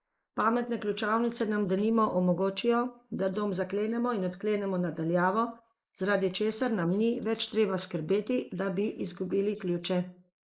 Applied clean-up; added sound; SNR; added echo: neural mask model Resemble Enhance denoiser.